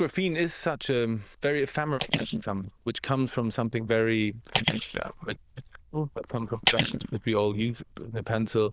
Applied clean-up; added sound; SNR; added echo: neural diffusion model UNIVERSE++.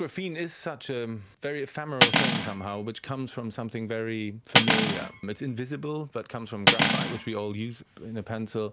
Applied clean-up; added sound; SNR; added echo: none; Cutlery, silverware; -5 dB; none.